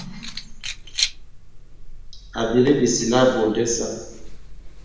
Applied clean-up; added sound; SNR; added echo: none; Keys jangling; 9 dB; reverberation time 1.0 s.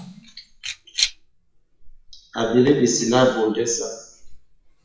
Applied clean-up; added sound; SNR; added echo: classical method WPE with log-MMSE.